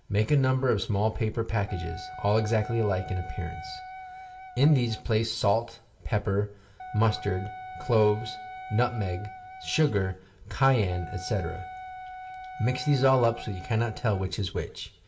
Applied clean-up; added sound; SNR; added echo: none; Wind instrument, woodwind instrument; 14 dB; reverberation time 0.6 s.